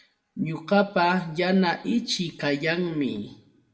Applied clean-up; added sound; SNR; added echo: none; none; none; reverberation time 0.6 s.